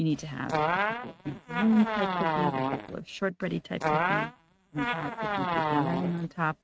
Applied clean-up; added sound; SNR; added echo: neural mask model RNNoise.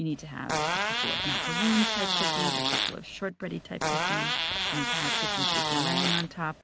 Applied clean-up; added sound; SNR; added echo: none; Fart; -5 dB; none.